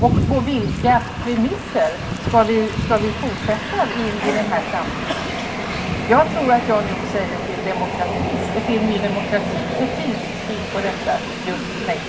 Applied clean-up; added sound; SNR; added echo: none; Train; 2 dB; reverberation time 2.3 s.